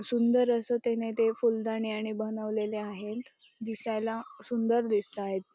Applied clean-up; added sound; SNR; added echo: none; none; none; none.